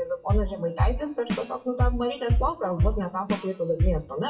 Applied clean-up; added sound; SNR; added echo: classical method WPE with log-MMSE.